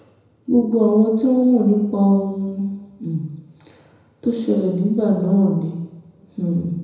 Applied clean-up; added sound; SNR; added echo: none; none; none; reverberation time 1.0 s.